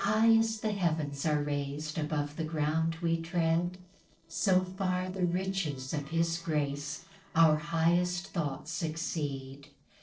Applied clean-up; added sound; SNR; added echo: neural separator model SepFormer DNS4.